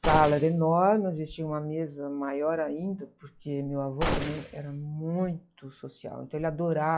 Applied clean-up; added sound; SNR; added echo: classical method log-MMSE.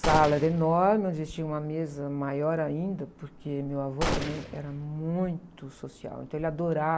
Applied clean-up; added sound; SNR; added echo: none; Gunshot, gunfire; 5 dB; none.